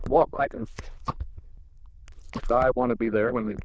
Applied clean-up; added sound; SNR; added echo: neural diffusion model UNIVERSE++.